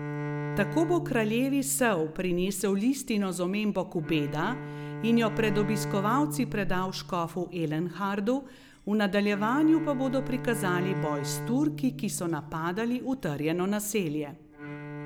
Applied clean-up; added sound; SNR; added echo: none; Bowed string instrument; 9 dB; none.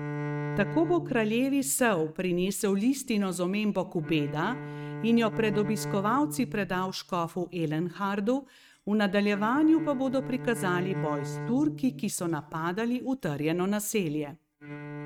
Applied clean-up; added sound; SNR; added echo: neural mask model RNNoise.